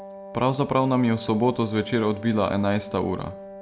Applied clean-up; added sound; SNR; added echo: none; Wind instrument, woodwind instrument; 15 dB; none.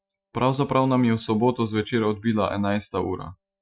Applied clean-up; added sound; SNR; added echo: classical method Wiener filter.